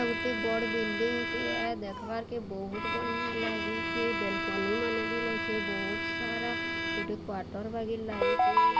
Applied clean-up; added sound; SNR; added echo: none; Bowed string instrument; 2 dB; none.